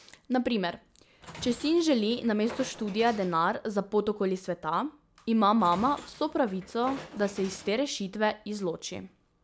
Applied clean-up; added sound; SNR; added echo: none; Train; 20 dB; none.